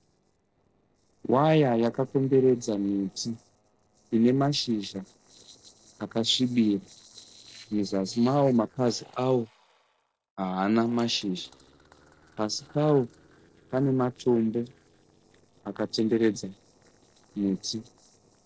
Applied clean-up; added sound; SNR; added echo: neural separator model SepFormer DNS4.